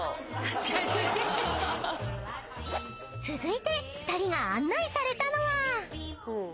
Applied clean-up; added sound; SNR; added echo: none; none; none; none.